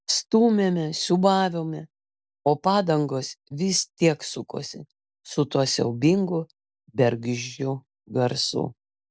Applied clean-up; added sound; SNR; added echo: none; none; none; none.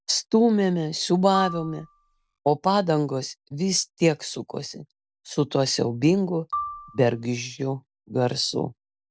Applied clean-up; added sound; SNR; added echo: none; Marimba, xylophone; 13 dB; none.